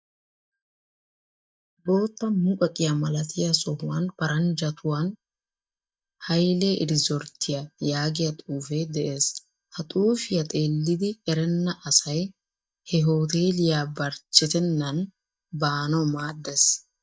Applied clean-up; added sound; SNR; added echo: neural mask model DeepFilterNet 3.